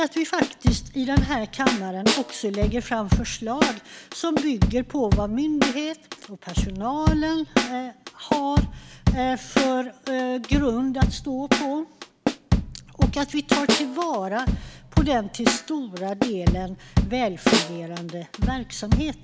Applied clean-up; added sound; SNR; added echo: none; Drum / Drum kit + Snare drum; -2 dB; none.